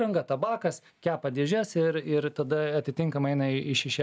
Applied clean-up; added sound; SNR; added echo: none; none; none; none.